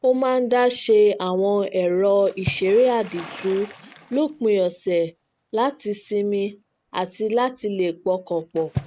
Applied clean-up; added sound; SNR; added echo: none; Water / Splash, splatter; 18 dB; none.